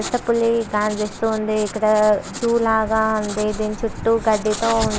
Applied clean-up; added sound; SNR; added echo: none; Writing; 15 dB; none.